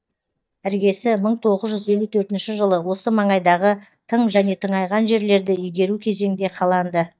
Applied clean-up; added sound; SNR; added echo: neural mask model DeepFilterNet 3.